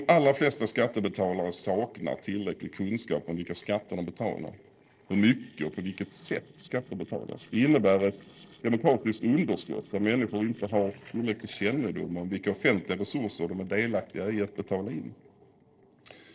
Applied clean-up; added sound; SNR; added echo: neural separator model SepFormer DNS4.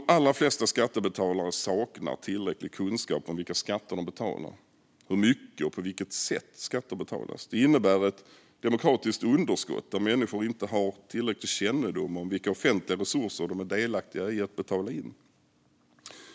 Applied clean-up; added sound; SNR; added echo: none; none; none; none.